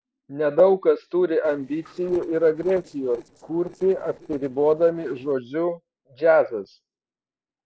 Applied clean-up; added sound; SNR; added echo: neural separator model SepFormer DNS4.